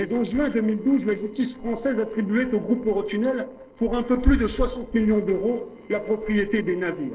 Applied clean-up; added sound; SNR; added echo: neural separator model SepFormer DNS4.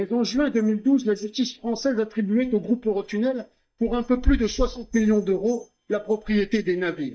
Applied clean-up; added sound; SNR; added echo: neural mask model DeepFilterNet 3.